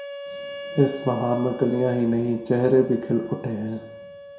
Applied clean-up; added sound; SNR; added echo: none; Wind instrument, woodwind instrument; 14 dB; reverberation time 0.6 s.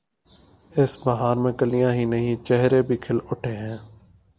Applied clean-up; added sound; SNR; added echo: none; none; none; none.